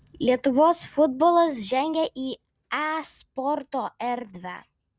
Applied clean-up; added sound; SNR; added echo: none; none; none; none.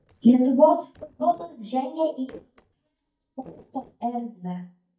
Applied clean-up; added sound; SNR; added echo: neural mask model DeepFilterNet 3.